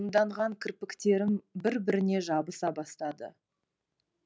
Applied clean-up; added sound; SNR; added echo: none; none; none; none.